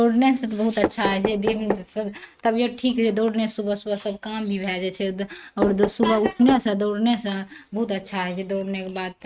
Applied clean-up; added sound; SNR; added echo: neural mask model RNNoise.